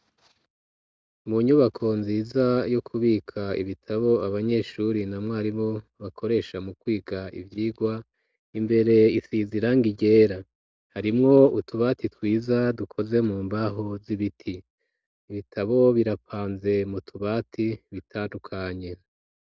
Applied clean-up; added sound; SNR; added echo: none; none; none; none.